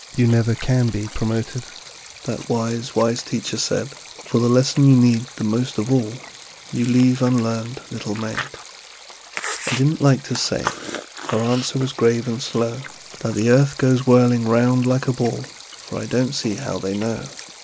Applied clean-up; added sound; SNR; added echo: none; Stream + Chewing, mastication; 15 dB; none.